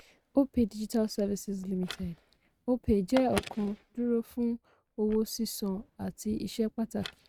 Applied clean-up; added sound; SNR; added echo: neural mask model RNNoise.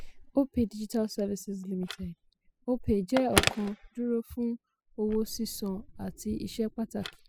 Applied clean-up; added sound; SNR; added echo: classical method spectral subtraction.